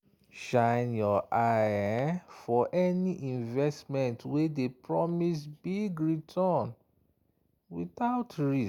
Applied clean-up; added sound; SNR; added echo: none; none; none; none.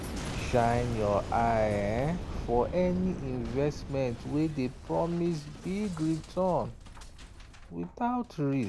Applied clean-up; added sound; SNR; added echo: none; Boom; 9 dB; none.